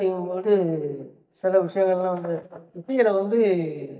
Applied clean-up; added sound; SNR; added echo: neural mask model DeepFilterNet 3.